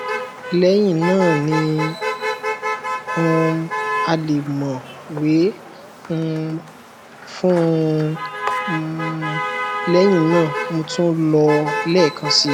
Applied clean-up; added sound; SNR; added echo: none; Motor vehicle (road); 7 dB; none.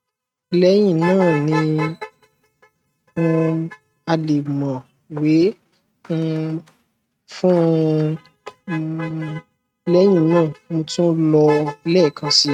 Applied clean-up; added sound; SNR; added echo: neural mask model RNNoise.